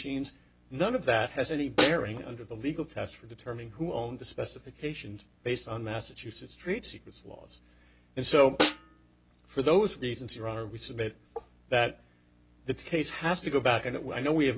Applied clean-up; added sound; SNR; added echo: none; Snare drum; 3 dB; none.